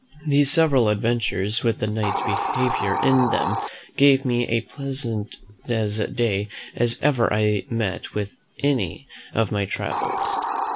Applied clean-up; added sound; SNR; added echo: none; Hiss; 7 dB; none.